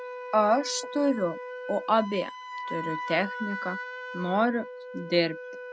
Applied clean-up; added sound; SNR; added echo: none; Wind instrument, woodwind instrument; 9 dB; none.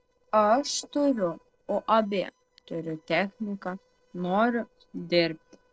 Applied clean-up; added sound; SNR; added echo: neural separator model SepFormer DNS4.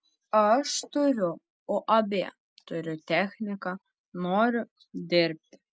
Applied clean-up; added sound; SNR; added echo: none; none; none; none.